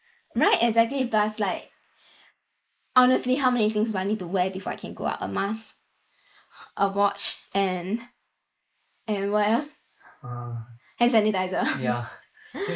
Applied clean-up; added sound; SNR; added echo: neural mask model Resemble Enhance denoiser.